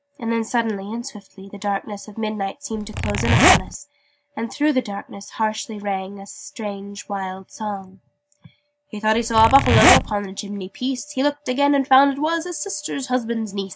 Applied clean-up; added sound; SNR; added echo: none; Zipper (clothing); -5 dB; none.